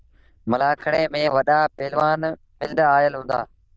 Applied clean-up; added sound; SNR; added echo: neural diffusion model UNIVERSE++.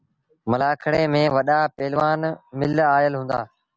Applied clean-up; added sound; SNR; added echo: none; none; none; none.